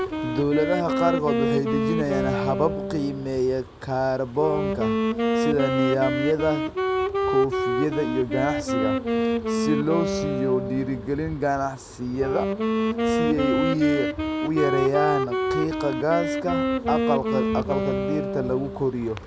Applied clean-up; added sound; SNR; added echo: none; Wind instrument, woodwind instrument; 0 dB; none.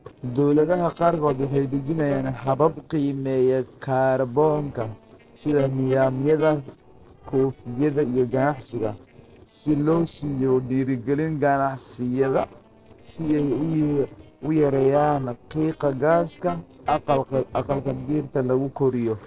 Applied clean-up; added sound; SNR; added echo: neural separator model SepFormer DNS4.